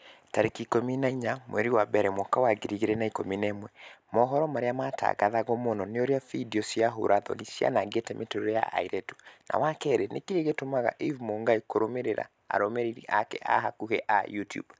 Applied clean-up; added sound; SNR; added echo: none; none; none; none.